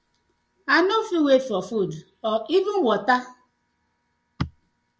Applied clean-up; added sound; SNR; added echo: none; none; none; none.